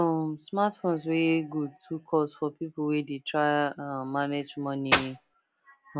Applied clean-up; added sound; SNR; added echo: none; Clapping; -4 dB; none.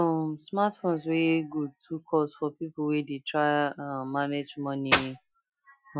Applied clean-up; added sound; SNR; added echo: classical method Wiener filter.